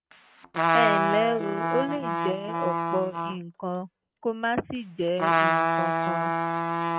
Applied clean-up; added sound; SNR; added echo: neural mask model RNNoise.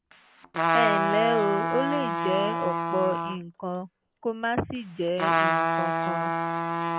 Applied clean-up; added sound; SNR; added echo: none; Trumpet; -2 dB; none.